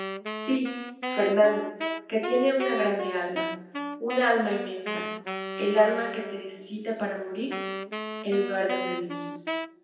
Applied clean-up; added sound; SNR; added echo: none; Wind instrument, woodwind instrument; 6 dB; reverberation time 0.9 s.